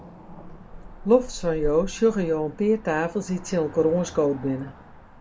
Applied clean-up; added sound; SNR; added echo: none; Cricket / Motor vehicle (road); 13 dB; none.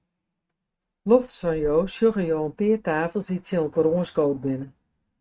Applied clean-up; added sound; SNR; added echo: neural mask model RNNoise.